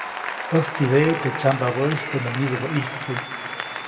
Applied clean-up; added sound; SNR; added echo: none; Applause; 6 dB; reverberation time 1.7 s.